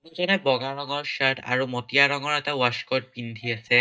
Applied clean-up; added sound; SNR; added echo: neural mask model DeepFilterNet 3.